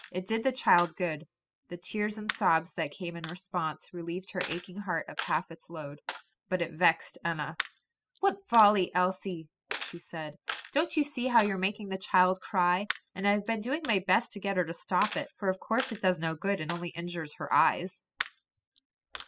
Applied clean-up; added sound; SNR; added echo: classical method spectral subtraction.